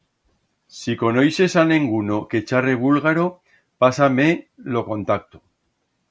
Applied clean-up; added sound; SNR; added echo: none; none; none; none.